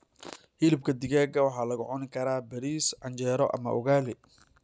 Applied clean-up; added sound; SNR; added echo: none; none; none; none.